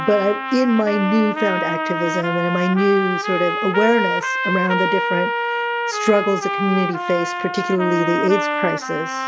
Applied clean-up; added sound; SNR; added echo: none; Trumpet; 2 dB; none.